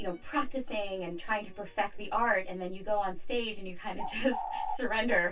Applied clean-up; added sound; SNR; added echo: none; Bird; 5 dB; reverberation time 0.1 s.